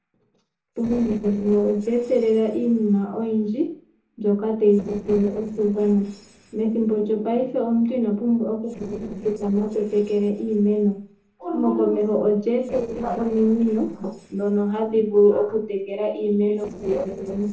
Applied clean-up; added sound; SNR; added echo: neural separator model SepFormer DNS4.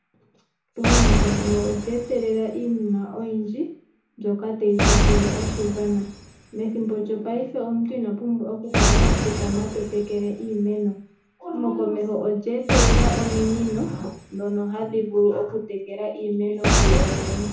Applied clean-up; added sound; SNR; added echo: none; Boom; -1 dB; reverberation time 0.7 s.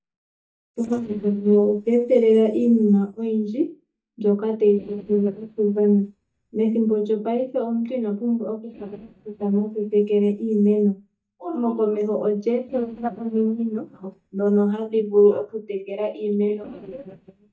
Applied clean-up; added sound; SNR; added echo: neural mask model DeepFilterNet 3.